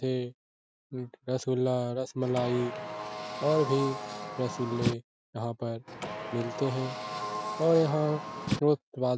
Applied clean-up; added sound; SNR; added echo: none; Car; 6 dB; none.